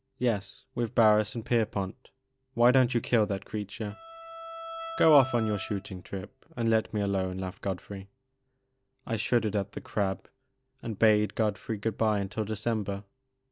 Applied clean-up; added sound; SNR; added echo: none; Bowed string instrument; 12 dB; none.